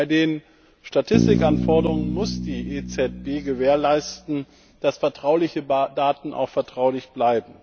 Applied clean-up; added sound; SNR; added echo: none; Bass guitar; 3 dB; none.